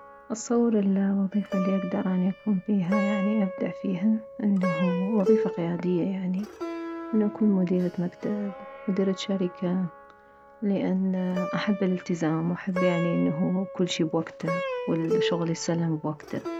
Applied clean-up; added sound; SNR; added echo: none; Plucked string instrument; 8 dB; none.